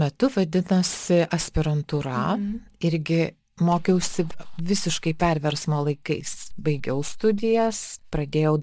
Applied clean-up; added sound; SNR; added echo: neural mask model DeepFilterNet 3.